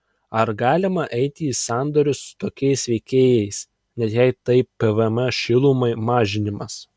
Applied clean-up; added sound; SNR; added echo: none; none; none; none.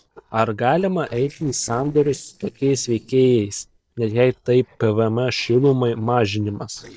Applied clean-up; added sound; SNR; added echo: neural separator model SepFormer DNS4.